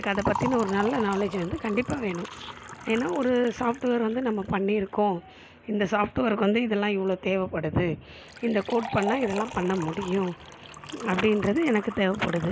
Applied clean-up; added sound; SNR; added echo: none; Liquid; 14 dB; none.